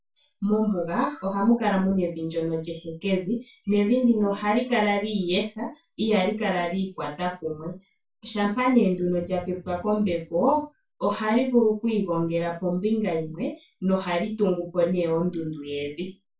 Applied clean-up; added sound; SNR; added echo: none; none; none; reverberation time 0.2 s.